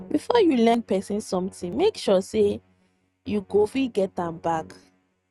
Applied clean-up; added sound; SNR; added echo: neural mask model RNNoise.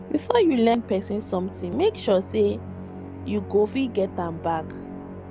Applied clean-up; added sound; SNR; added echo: none; Musical instrument; 13 dB; none.